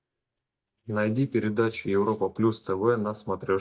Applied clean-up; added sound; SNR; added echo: neural mask model DeepFilterNet 3.